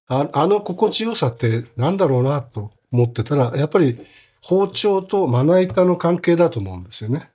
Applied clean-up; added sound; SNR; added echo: neural mask model DeepFilterNet 3.